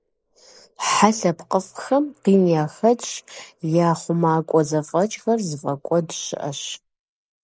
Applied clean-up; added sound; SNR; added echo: neural mask model Resemble Enhance denoiser.